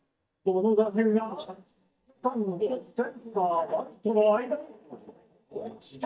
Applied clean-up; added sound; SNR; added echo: neural mask model DeepFilterNet 3.